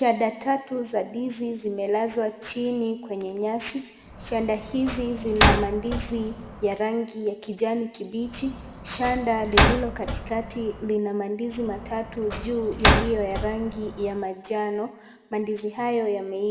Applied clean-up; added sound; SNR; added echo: none; Slam; 0 dB; reverberation time 1.2 s.